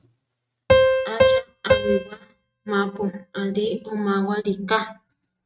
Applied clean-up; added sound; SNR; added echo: neural mask model RNNoise.